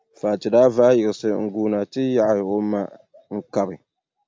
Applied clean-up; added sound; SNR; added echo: none; none; none; none.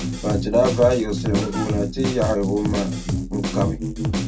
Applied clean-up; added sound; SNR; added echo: none; Drum kit; 2 dB; reverberation time 0.1 s.